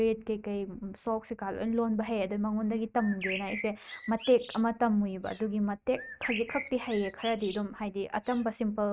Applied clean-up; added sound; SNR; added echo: neural mask model RNNoise.